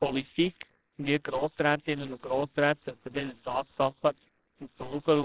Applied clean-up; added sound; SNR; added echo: neural separator model SepFormer WHAMR!.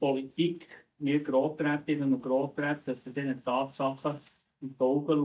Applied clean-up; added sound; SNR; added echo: neural mask model DeepFilterNet 3.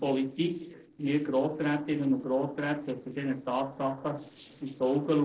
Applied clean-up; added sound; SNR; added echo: neural separator model SepFormer DNS4.